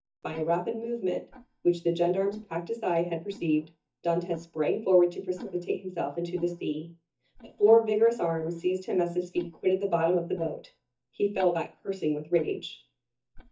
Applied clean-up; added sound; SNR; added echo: neural mask model DeepFilterNet 3.